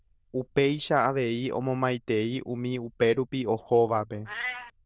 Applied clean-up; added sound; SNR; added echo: neural diffusion model UNIVERSE++.